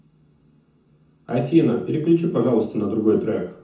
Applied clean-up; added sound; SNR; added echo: none; none; none; reverberation time 0.6 s.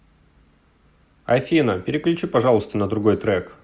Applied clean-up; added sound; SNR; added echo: none; none; none; none.